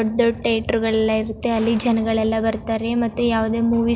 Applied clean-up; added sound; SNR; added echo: none; none; none; none.